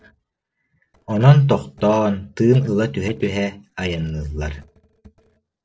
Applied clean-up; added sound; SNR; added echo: neural separator model SepFormer DNS4.